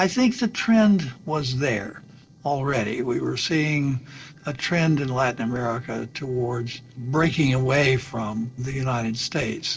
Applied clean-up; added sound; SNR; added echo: neural separator model SepFormer DNS4.